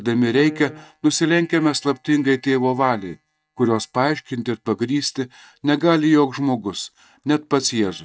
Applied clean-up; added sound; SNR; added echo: neural mask model DeepFilterNet 3.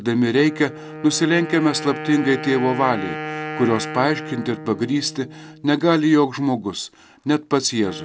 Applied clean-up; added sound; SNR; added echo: none; Wind instrument, woodwind instrument; 12 dB; none.